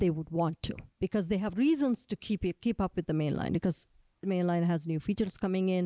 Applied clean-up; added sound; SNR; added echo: none; none; none; none.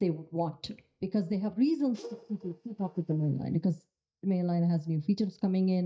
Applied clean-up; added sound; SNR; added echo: neural mask model DeepFilterNet 3.